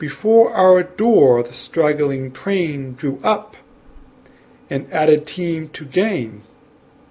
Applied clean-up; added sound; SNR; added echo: none; none; none; none.